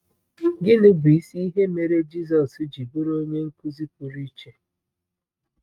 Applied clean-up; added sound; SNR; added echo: neural mask model RNNoise.